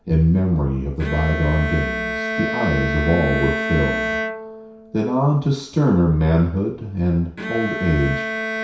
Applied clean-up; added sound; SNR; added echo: none; Bowed string instrument; 7 dB; reverberation time 0.6 s.